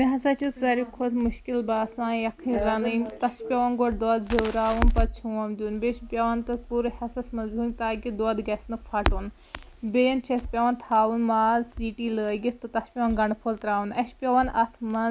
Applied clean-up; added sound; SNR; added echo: none; Crackle; 8 dB; none.